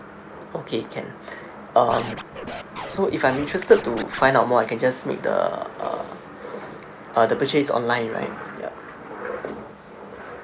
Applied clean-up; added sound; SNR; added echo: none; Scratching (performance technique); 11 dB; none.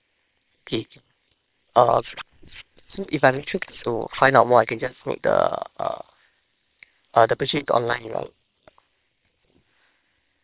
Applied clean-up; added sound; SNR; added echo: neural separator model SepFormer WHAM!.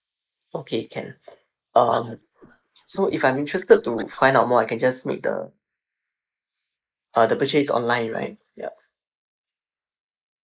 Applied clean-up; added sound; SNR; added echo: neural mask model Resemble Enhance denoiser.